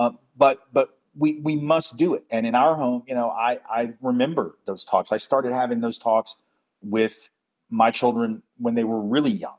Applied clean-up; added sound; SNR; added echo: none; none; none; none.